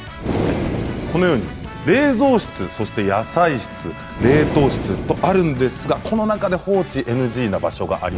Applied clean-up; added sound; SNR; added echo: none; Breathing; 8 dB; none.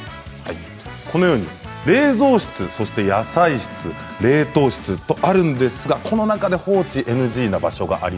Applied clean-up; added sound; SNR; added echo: none; none; none; none.